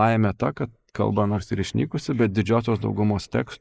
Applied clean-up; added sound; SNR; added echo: neural mask model Resemble Enhance denoiser.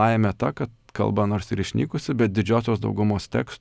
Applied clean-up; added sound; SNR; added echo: none; none; none; none.